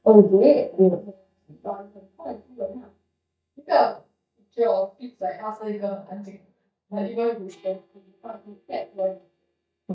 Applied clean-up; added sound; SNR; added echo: neural mask model DeepFilterNet 3.